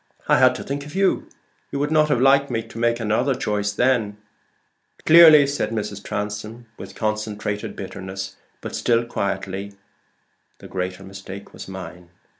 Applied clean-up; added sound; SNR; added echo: none; none; none; none.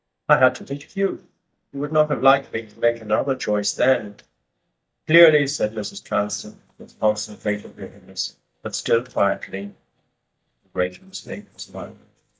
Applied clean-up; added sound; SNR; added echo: neural mask model DeepFilterNet 3.